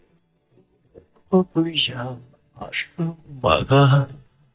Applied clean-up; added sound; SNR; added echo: neural mask model DeepFilterNet 3.